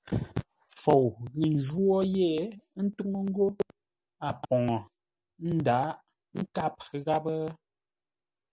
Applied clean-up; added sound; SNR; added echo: none; none; none; none.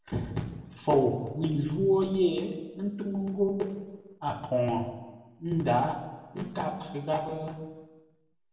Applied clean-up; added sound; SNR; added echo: none; none; none; reverberation time 1.1 s.